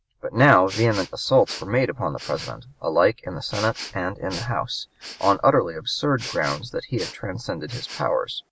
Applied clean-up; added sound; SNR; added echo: none; Respiratory sounds; 16 dB; none.